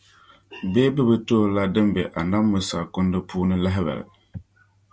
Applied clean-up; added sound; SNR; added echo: none; none; none; none.